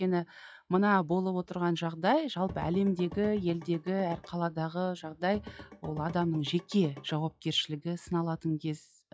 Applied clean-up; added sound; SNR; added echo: classical method log-MMSE.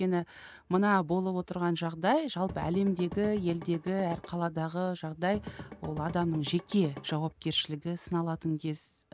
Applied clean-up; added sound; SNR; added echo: none; Drum / Drum kit; 14 dB; none.